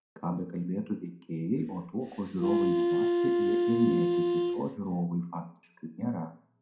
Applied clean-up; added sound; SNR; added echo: none; Wind instrument, woodwind instrument; -5 dB; reverberation time 0.4 s.